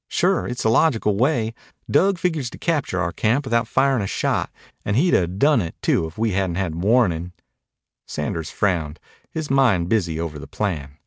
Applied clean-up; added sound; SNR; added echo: none; none; none; none.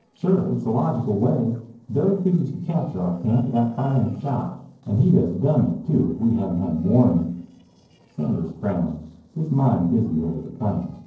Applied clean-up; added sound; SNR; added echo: neural separator model SepFormer DNS4.